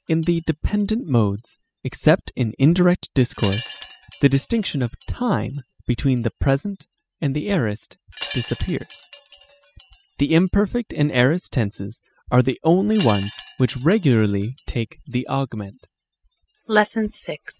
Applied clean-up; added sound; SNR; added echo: classical method spectral subtraction.